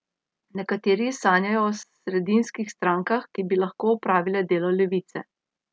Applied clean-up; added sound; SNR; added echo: none; none; none; none.